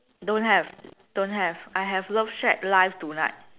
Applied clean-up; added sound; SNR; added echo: none; none; none; none.